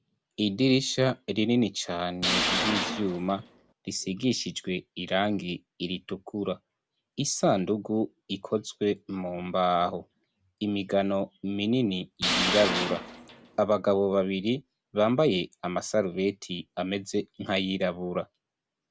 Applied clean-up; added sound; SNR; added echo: none; Tools; 1 dB; none.